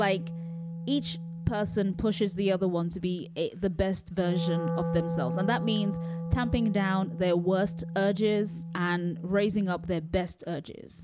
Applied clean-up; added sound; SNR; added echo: none; Wind instrument, woodwind instrument; 6 dB; none.